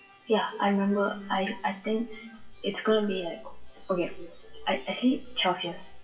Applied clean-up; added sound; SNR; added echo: classical method WPE with log-MMSE.